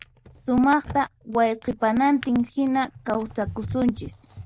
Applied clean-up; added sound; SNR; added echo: none; Drawer open or close; 17 dB; none.